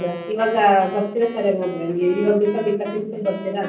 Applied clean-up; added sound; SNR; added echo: none; Wind instrument, woodwind instrument; 17 dB; reverberation time 0.6 s.